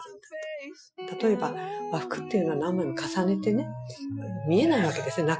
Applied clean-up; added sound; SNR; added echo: classical method Wiener filter.